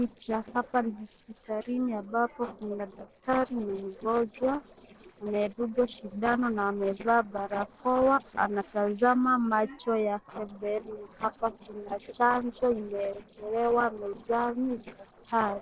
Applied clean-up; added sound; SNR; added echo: neural separator model SepFormer DNS4.